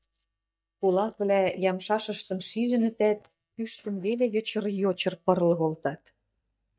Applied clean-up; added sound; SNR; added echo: neural mask model DeepFilterNet 3.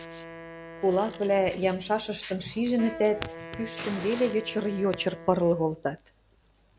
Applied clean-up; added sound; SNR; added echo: none; Wind instrument, woodwind instrument + Fire; 14 dB; none.